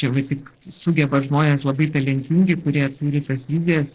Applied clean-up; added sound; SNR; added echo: neural separator model SepFormer DNS4.